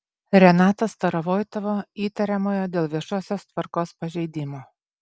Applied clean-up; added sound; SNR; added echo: none; none; none; none.